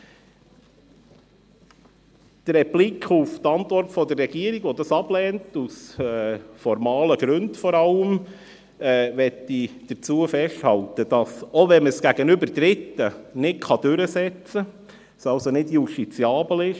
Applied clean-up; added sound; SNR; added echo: none; none; none; none.